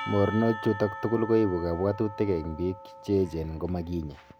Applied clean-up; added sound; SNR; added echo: none; Church bell / Percussion; 13 dB; none.